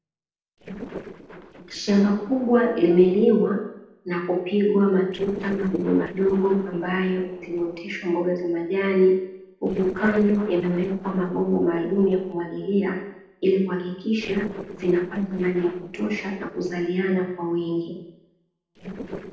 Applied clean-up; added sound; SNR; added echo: neural separator model SepFormer DNS4.